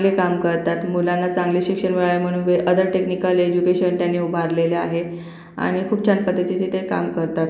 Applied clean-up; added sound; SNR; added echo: none; none; none; none.